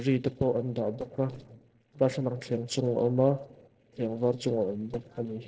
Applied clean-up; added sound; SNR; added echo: neural separator model SepFormer DNS4.